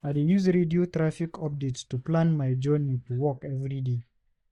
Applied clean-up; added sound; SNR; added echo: neural mask model DeepFilterNet 3.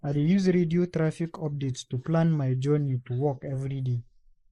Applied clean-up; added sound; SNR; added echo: neural mask model Resemble Enhance denoiser.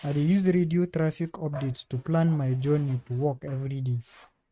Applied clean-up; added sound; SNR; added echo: neural mask model RNNoise.